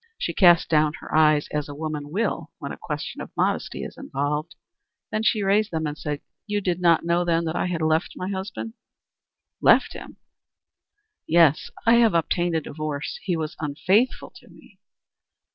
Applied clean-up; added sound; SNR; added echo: none; none; none; none.